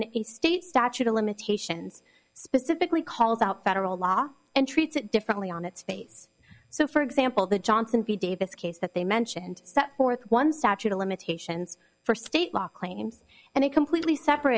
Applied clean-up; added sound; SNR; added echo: none; none; none; none.